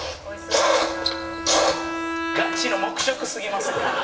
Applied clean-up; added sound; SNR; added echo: none; Bowed string instrument; 7 dB; reverberation time 1.0 s.